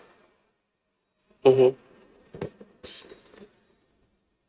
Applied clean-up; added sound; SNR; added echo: neural mask model RNNoise.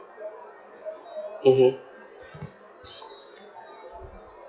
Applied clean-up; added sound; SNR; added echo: classical method log-MMSE.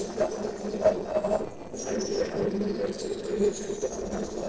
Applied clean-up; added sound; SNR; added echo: neural separator model SepFormer DNS4.